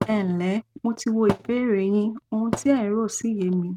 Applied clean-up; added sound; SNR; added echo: neural mask model RNNoise.